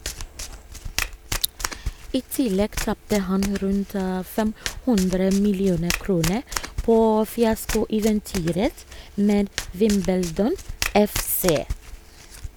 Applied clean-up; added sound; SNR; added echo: none; Domestic sounds, home sounds; 9 dB; none.